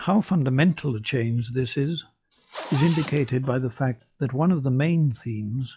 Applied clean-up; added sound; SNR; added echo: classical method log-MMSE.